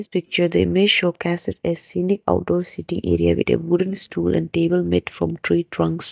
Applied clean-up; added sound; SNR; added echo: neural mask model DeepFilterNet 3.